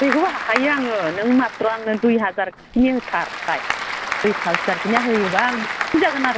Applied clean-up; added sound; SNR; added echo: none; Applause / Crowd; 6 dB; none.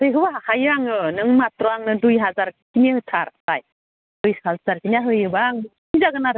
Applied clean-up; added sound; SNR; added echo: none; none; none; none.